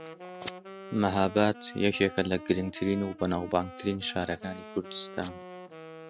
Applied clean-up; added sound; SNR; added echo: none; Wind instrument, woodwind instrument; 15 dB; none.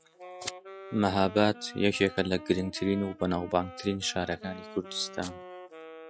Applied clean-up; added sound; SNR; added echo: classical method log-MMSE.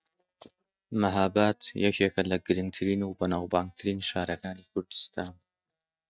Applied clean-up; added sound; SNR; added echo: neural mask model DeepFilterNet 3.